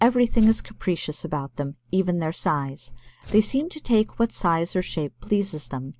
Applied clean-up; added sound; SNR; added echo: none; Tearing; 16 dB; none.